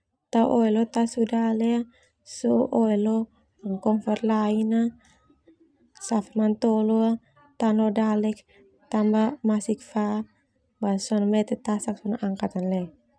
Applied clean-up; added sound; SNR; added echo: none; none; none; none.